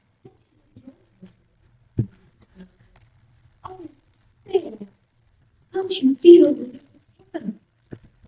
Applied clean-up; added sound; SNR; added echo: neural mask model DeepFilterNet 3.